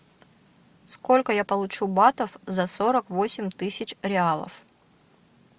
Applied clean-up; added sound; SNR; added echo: none; none; none; none.